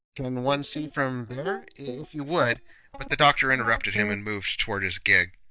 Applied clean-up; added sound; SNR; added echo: neural mask model DeepFilterNet 3.